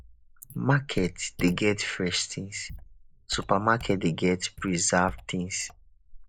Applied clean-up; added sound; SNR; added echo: neural mask model Resemble Enhance denoiser.